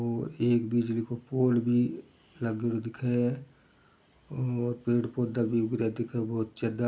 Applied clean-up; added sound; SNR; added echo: none; none; none; none.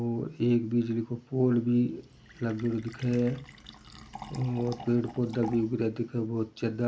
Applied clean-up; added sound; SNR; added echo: none; Fill (with liquid); 20 dB; none.